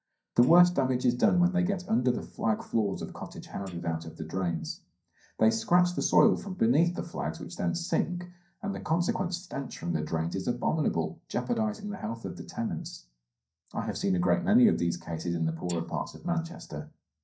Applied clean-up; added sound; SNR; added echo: neural mask model DeepFilterNet 3.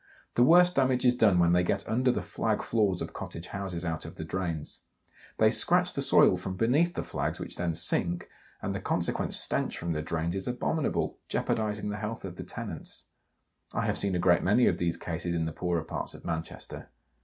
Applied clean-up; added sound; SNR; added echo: none; none; none; none.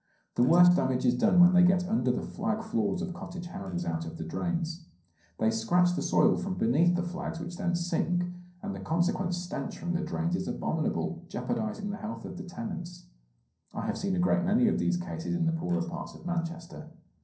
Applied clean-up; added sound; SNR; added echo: neural separator model SepFormer DNS4.